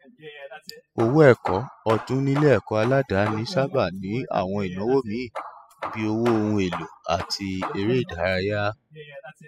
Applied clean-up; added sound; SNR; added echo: classical method spectral subtraction.